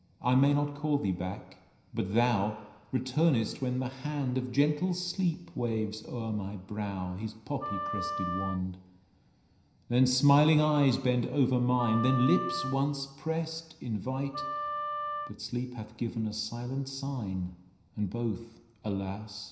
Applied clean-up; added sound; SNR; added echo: none; Wind instrument, woodwind instrument; 7 dB; reverberation time 0.9 s.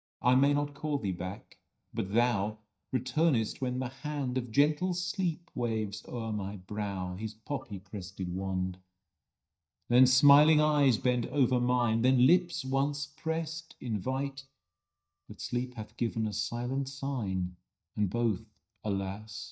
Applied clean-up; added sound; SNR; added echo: neural mask model DeepFilterNet 3.